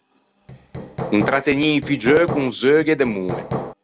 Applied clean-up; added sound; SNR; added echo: none; Hammer; 9 dB; none.